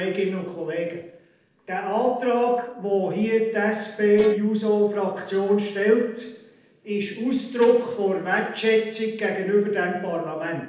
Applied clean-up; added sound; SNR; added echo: neural separator model SepFormer DNS4.